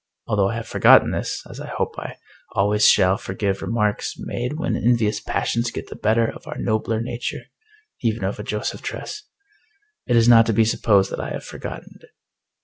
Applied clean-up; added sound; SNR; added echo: none; none; none; none.